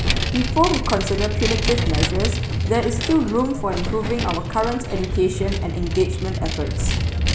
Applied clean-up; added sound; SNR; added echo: none; Vehicle; -1 dB; none.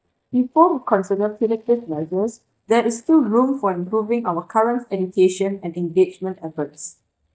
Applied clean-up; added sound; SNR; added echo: neural mask model DeepFilterNet 3.